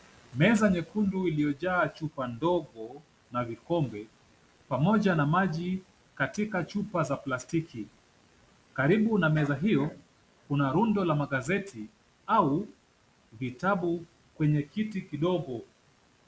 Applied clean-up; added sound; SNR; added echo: none; none; none; none.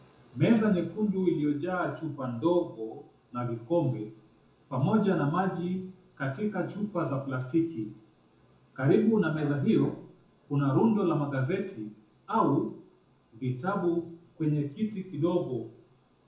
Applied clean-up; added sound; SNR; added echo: none; none; none; reverberation time 0.6 s.